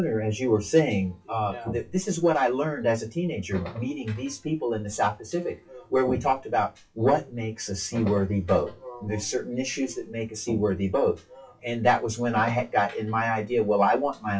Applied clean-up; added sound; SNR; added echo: classical method WPE with log-MMSE.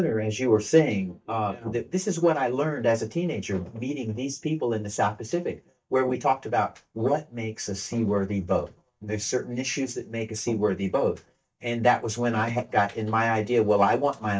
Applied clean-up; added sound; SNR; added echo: neural mask model DeepFilterNet 3.